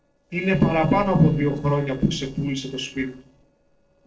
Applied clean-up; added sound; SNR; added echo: neural separator model SepFormer DNS4.